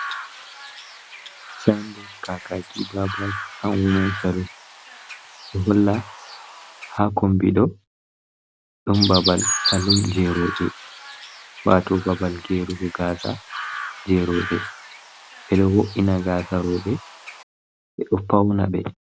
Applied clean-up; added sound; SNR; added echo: none; Chirp, tweet; 9 dB; none.